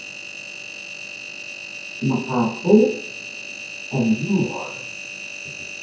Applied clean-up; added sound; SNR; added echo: none; Engine; 10 dB; reverberation time 0.6 s.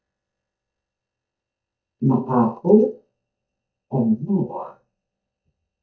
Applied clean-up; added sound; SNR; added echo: neural mask model DeepFilterNet 3.